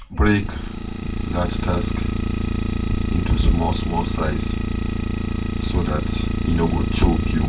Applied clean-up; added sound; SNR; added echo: none; Idling; -2 dB; reverberation time 0.2 s.